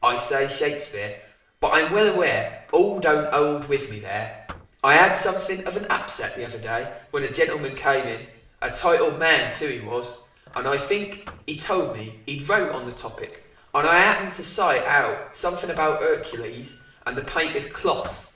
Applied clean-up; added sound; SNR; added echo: neural separator model SepFormer DNS4.